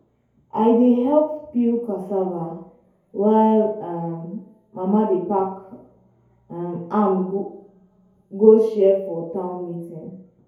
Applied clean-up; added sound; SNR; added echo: none; none; none; reverberation time 2.3 s.